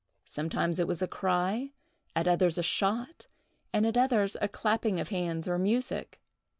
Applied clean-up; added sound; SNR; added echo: none; none; none; none.